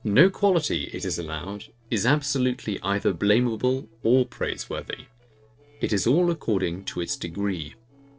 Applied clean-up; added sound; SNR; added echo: neural separator model SepFormer DNS4.